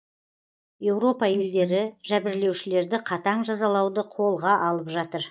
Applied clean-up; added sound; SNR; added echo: neural mask model DeepFilterNet 3.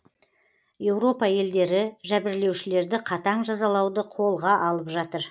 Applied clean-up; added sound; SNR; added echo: none; none; none; none.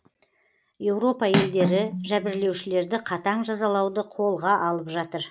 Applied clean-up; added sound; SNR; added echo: none; Cutlery, silverware; 5 dB; none.